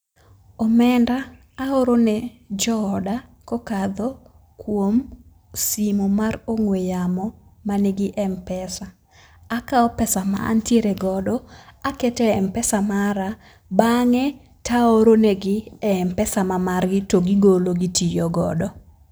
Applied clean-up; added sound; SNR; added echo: none; none; none; none.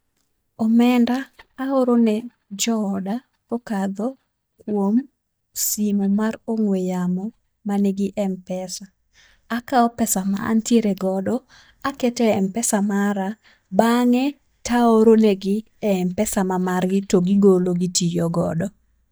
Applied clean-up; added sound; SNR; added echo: neural mask model DeepFilterNet 3.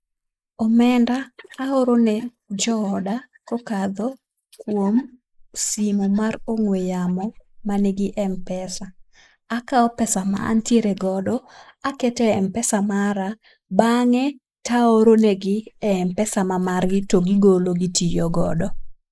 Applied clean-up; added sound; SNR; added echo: neural mask model Resemble Enhance denoiser.